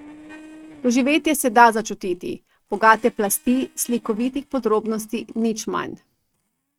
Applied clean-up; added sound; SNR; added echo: neural mask model RNNoise.